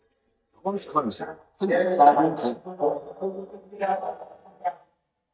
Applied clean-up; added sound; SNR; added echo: neural mask model DeepFilterNet 3.